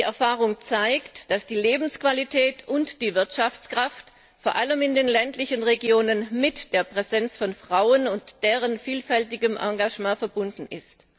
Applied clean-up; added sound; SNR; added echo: none; none; none; none.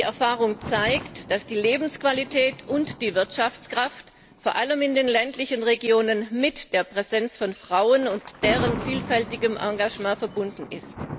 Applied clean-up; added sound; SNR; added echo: none; Rattle / Keys jangling + Thunder; 13 dB; none.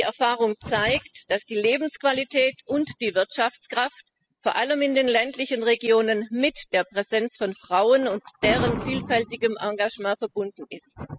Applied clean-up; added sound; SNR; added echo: classical method spectral subtraction.